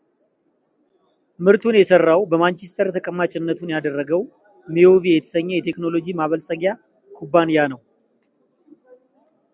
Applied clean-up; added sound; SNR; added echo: none; none; none; none.